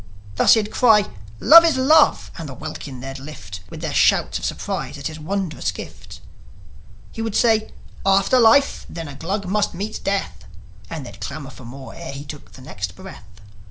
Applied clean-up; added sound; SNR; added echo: none; none; none; none.